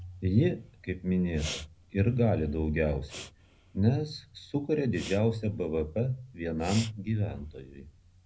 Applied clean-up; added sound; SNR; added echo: none; Respiratory sounds; 18 dB; reverberation time 0.4 s.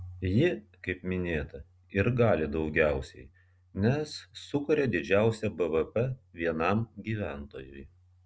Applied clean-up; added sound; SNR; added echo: none; none; none; none.